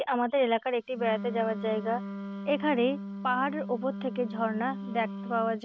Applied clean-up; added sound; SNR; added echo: none; Wind instrument, woodwind instrument; 8 dB; none.